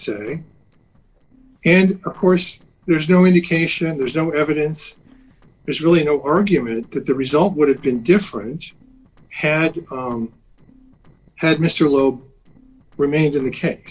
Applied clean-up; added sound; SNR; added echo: neural separator model SepFormer DNS4.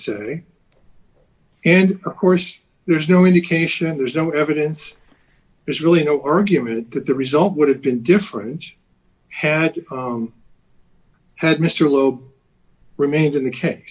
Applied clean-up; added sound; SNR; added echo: none; none; none; none.